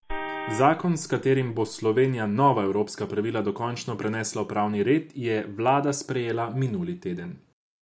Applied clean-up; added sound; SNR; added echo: none; Vehicle horn, car horn, honking; 11 dB; none.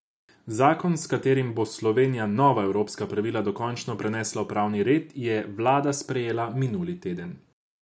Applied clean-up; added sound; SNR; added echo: none; none; none; none.